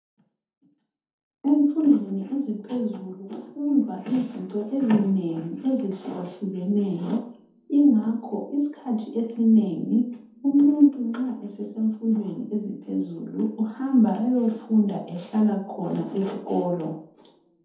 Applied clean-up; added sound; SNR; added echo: none; none; none; reverberation time 0.6 s.